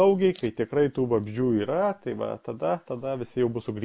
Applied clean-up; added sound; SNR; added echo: none; none; none; none.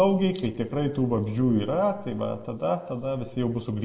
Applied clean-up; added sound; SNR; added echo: none; none; none; reverberation time 1.0 s.